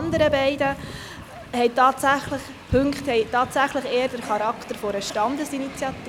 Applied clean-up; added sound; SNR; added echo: none; Train; 14 dB; none.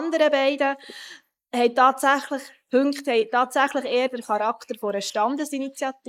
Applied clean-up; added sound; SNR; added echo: neural mask model Resemble Enhance denoiser.